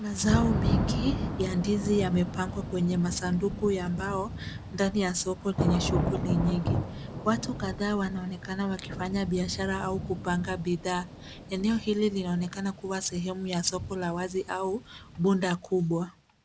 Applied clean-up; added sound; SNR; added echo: none; Thunder / Rain; 4 dB; none.